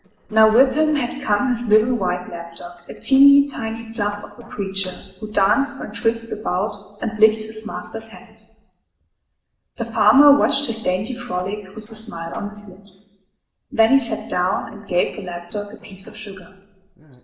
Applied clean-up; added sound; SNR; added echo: neural separator model SepFormer DNS4.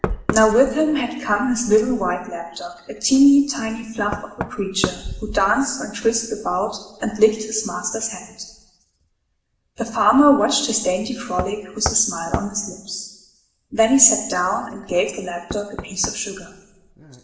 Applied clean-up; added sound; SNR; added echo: none; Knock; 13 dB; reverberation time 0.8 s.